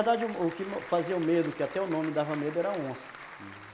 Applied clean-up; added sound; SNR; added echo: none; Applause / Crowd; 15 dB; none.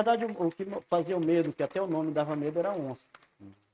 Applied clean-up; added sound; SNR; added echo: neural mask model RNNoise.